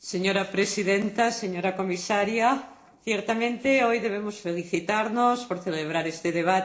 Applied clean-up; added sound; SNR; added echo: neural separator model SepFormer DNS4.